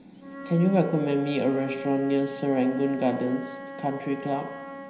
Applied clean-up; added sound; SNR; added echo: none; Wind instrument, woodwind instrument; 13 dB; reverberation time 0.9 s.